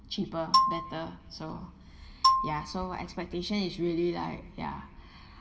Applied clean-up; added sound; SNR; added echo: none; Marimba, xylophone; -4 dB; reverberation time 2.4 s.